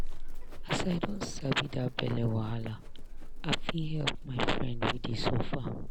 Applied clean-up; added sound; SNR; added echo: none; Livestock, farm animals, working animals; 1 dB; none.